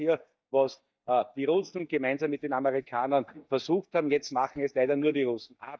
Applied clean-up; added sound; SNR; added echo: neural mask model DeepFilterNet 3.